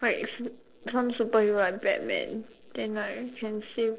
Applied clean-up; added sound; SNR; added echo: neural separator model SepFormer DNS4.